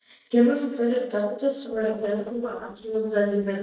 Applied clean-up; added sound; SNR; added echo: neural mask model DeepFilterNet 3.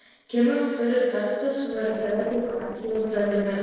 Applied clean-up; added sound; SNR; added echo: neural separator model SepFormer DNS4.